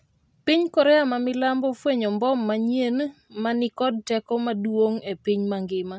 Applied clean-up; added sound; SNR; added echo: none; none; none; none.